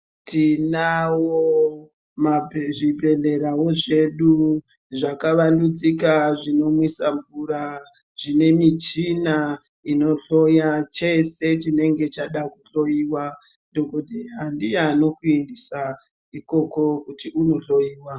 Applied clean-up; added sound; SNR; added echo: none; none; none; none.